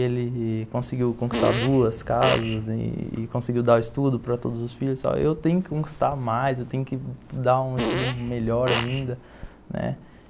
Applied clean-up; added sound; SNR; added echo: none; Fart; 5 dB; none.